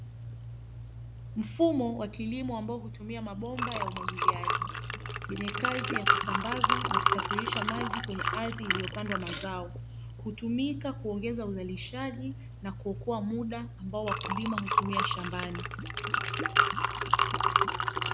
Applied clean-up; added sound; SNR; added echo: none; Liquid; -4 dB; none.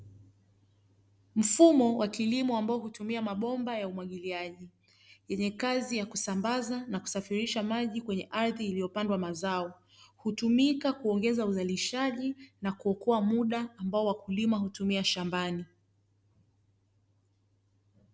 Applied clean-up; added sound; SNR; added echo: none; none; none; none.